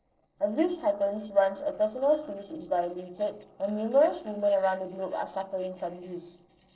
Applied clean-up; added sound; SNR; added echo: neural separator model SepFormer DNS4.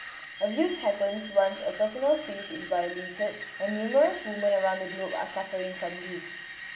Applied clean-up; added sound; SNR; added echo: none; Screech; 12 dB; reverberation time 0.6 s.